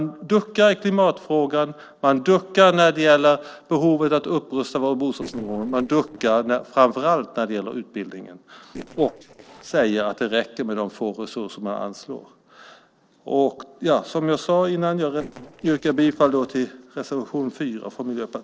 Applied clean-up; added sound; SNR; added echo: neural separator model SepFormer DNS4.